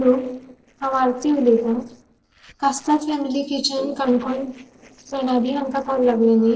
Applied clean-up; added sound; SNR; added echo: neural separator model SepFormer DNS4.